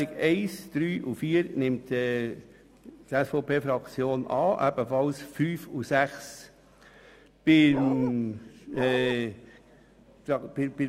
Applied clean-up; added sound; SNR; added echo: none; Bark; 7 dB; none.